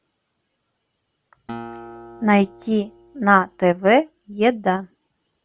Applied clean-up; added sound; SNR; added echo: none; Acoustic guitar; 19 dB; none.